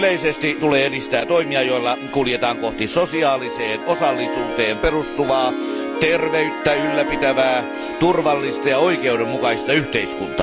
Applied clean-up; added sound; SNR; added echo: none; Harp; 6 dB; none.